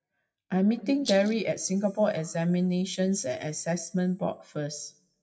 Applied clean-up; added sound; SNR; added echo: classical method WPE with log-MMSE.